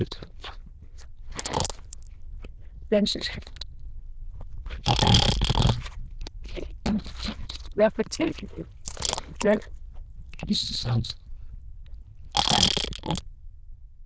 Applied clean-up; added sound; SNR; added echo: neural diffusion model UNIVERSE++.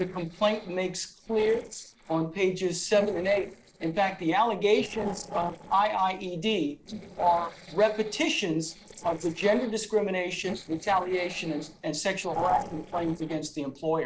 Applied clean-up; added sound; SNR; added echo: neural separator model SepFormer DNS4.